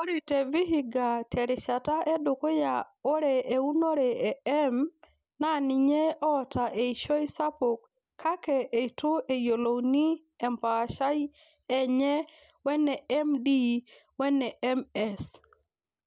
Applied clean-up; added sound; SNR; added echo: none; none; none; none.